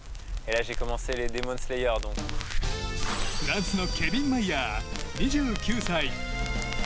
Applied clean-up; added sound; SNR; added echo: none; Crackle; 0 dB; none.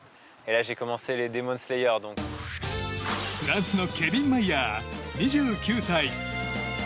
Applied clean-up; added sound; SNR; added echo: none; none; none; none.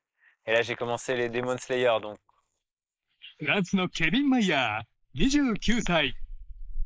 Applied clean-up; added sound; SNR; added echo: neural mask model Resemble Enhance denoiser.